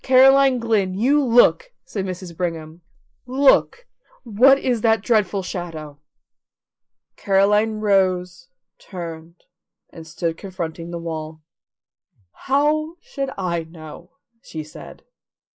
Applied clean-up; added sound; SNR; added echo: neural mask model Resemble Enhance denoiser.